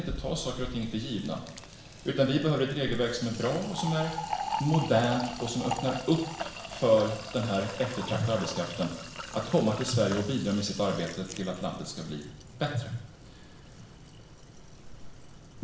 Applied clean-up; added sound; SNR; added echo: none; Fill (with liquid); 10 dB; reverberation time 0.7 s.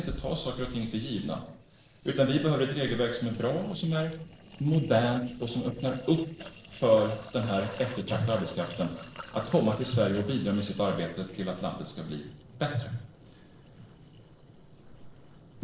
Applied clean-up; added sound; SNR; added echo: neural separator model SepFormer DNS4.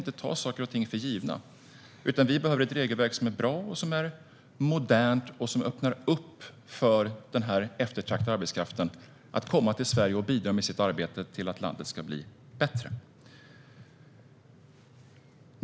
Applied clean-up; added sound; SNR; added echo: none; none; none; none.